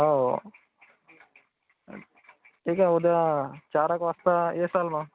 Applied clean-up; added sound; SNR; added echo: none; none; none; none.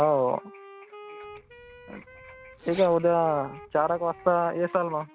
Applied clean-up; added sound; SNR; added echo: none; Wind instrument, woodwind instrument + Zipper (clothing); 19 dB; none.